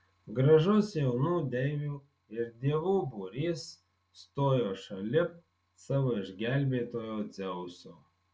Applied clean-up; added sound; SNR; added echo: none; none; none; none.